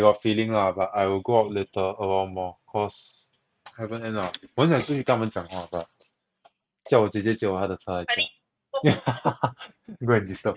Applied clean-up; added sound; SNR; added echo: neural mask model RNNoise.